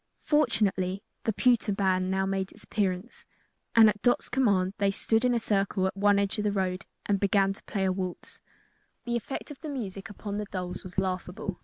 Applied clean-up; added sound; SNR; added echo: none; none; none; none.